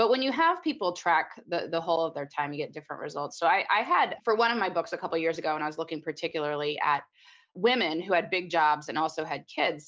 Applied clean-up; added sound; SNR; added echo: none; none; none; none.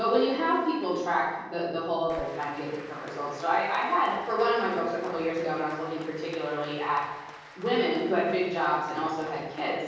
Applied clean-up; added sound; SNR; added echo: none; Applause; 19 dB; reverberation time 1.3 s.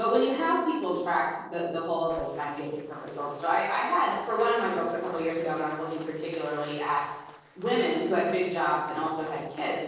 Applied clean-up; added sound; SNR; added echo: neural separator model SepFormer DNS4.